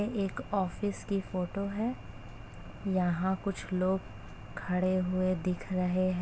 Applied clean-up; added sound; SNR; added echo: none; none; none; none.